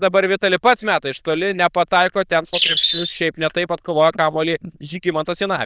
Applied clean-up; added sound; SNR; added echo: neural diffusion model UNIVERSE++.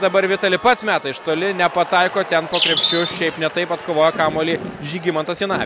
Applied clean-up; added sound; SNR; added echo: none; Bird; 3 dB; none.